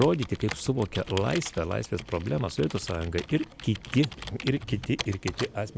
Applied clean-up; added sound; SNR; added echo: none; Computer keyboard; 12 dB; none.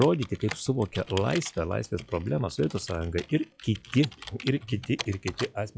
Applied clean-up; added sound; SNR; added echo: classical method log-MMSE.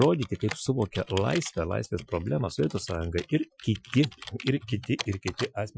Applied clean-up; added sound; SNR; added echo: classical method Wiener filter.